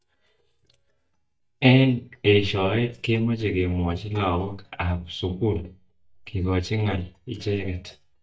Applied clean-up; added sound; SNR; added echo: neural mask model DeepFilterNet 3.